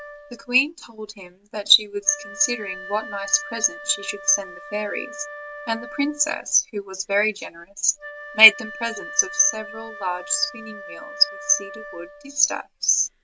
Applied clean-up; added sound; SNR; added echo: none; Wind instrument, woodwind instrument; 14 dB; none.